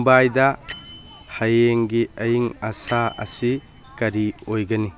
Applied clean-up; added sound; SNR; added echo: none; Bell + Bell; 19 dB; none.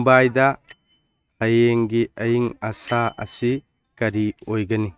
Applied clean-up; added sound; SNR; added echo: neural mask model RNNoise.